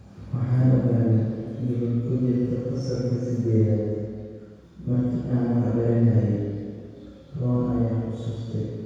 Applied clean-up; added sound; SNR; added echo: none; none; none; reverberation time 2.0 s.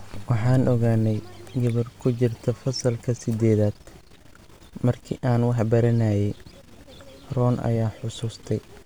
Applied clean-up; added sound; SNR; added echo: none; none; none; none.